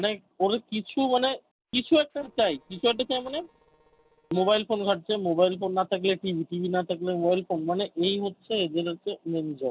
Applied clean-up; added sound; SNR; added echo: neural separator model SepFormer DNS4.